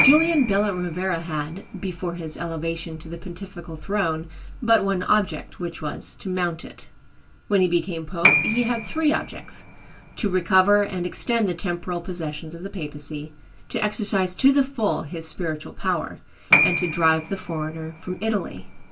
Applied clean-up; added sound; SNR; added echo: none; Piano; 6 dB; reverberation time 0.1 s.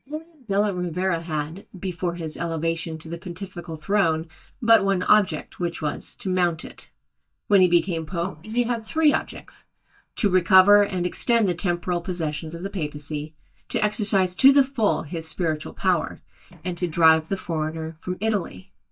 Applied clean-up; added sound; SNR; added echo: neural mask model DeepFilterNet 3.